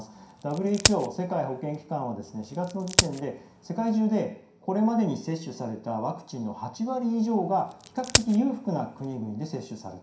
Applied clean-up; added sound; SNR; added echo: none; Crack; 2 dB; reverberation time 0.5 s.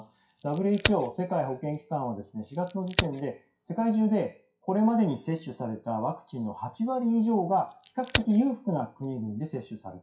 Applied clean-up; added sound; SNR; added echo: classical method WPE with log-MMSE.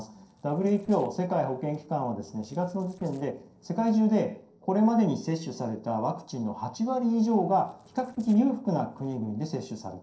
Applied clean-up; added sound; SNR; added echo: neural separator model SepFormer DNS4.